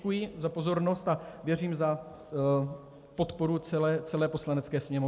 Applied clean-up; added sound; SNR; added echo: none; none; none; none.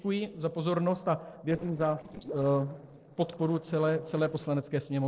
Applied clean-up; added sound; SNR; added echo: neural separator model SepFormer DNS4.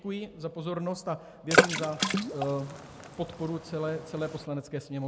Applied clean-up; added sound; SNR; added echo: none; Water / Splash, splatter; -4 dB; none.